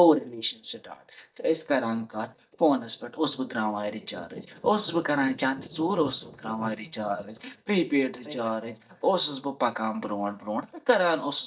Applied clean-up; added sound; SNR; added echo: neural mask model DeepFilterNet 3.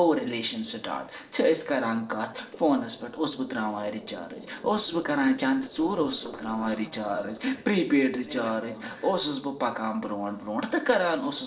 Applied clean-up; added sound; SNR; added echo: neural separator model SepFormer DNS4.